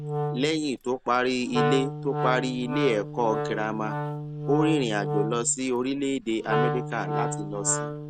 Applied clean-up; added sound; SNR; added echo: none; Wind instrument, woodwind instrument; 3 dB; none.